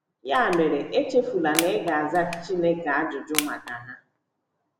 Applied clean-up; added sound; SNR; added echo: none; Crushing; 10 dB; none.